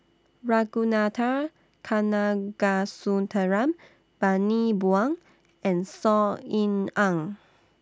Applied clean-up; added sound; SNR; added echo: none; none; none; none.